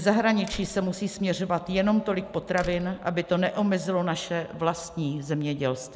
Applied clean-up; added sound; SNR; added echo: none; Slam; 17 dB; none.